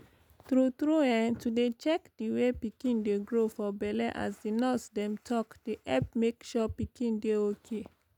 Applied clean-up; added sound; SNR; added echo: none; none; none; none.